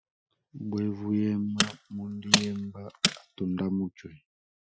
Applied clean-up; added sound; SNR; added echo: classical method Wiener filter.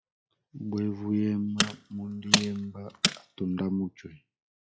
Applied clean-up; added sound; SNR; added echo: classical method log-MMSE.